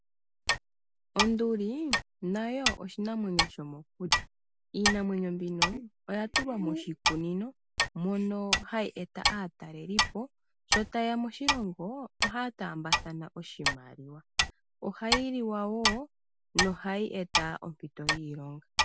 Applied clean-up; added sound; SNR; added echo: none; Clock; -1 dB; none.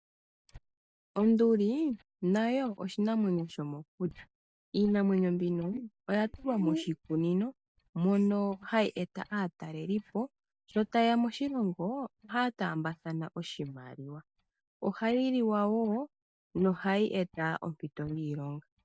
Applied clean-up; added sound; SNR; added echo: neural mask model DeepFilterNet 3.